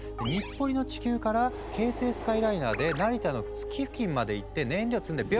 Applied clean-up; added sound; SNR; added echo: none; none; none; none.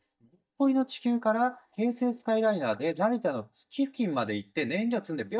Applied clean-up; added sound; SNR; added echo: neural mask model DeepFilterNet 3.